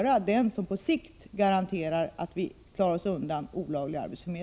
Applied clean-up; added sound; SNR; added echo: none; none; none; none.